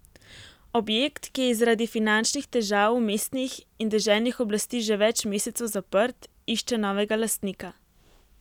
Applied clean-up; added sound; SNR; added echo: none; none; none; none.